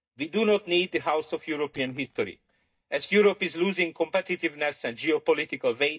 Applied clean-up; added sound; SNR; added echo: neural mask model DeepFilterNet 3.